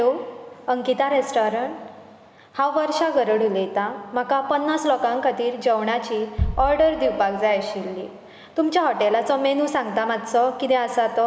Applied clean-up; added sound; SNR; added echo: none; Bass drum; 16 dB; none.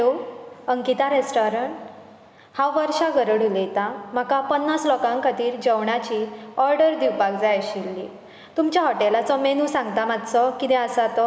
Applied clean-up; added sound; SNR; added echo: none; none; none; none.